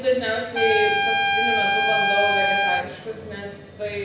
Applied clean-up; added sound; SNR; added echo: none; Trumpet; -5 dB; reverberation time 0.9 s.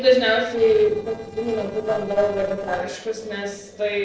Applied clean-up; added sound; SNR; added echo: neural separator model SepFormer DNS4.